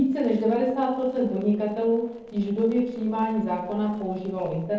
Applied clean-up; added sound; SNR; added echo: neural separator model SepFormer DNS4.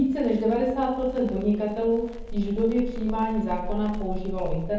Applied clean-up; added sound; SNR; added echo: none; Crackle; 8 dB; reverberation time 0.9 s.